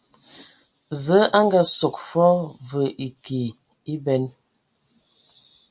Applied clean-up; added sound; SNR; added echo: none; none; none; none.